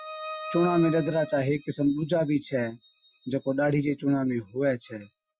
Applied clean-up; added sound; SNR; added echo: classical method Wiener filter.